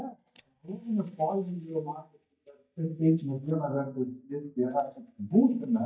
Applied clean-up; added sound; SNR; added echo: neural mask model DeepFilterNet 3.